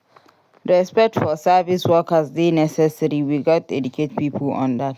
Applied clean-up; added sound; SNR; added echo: none; none; none; none.